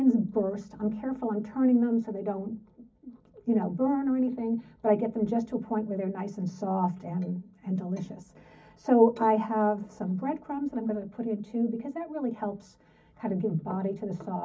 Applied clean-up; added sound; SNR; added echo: none; none; none; reverberation time 0.4 s.